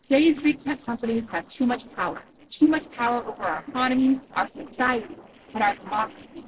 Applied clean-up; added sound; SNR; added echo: neural separator model SepFormer DNS4.